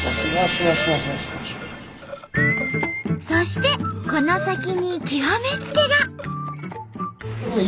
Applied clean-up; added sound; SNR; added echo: none; Breathing; 17 dB; none.